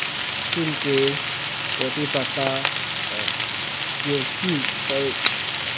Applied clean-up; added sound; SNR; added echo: none; Frying (food); -2 dB; none.